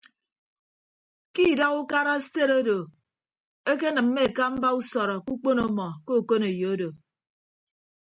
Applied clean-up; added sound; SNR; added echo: none; none; none; none.